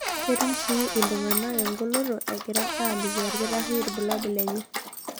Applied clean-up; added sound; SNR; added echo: none; Cupboard open or close / Door + Dog; 1 dB; none.